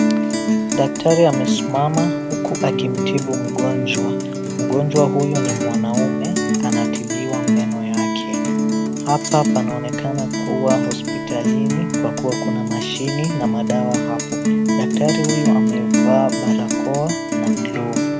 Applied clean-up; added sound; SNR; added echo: none; Guitar; -3 dB; none.